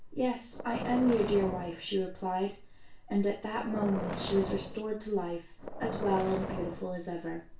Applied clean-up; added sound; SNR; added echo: none; Boom; 8 dB; reverberation time 0.3 s.